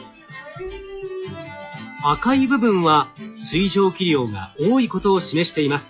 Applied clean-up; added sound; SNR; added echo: classical method log-MMSE.